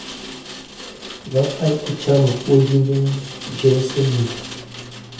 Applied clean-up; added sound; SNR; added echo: none; Rain; 13 dB; reverberation time 0.7 s.